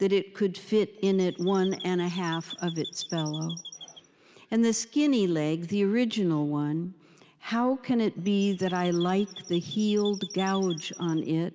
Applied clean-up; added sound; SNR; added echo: none; Chirp, tweet; 15 dB; none.